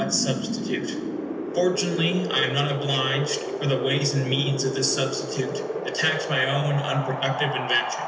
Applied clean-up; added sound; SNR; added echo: none; Wind; 4 dB; reverberation time 0.8 s.